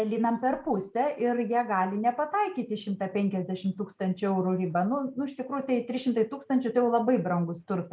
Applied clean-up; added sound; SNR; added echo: neural mask model Resemble Enhance denoiser.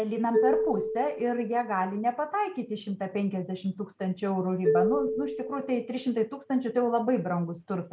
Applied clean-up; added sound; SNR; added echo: none; Marimba, xylophone; 4 dB; none.